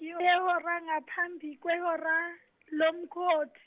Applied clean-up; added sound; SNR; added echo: none; none; none; none.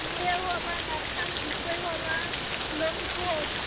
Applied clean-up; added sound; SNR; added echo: none; Rain; -2 dB; none.